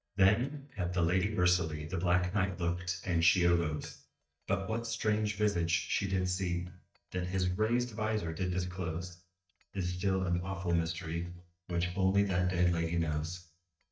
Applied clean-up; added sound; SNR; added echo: neural mask model DeepFilterNet 3.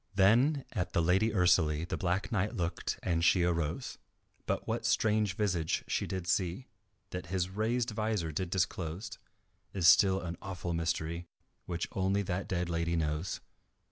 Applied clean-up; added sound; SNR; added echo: none; none; none; none.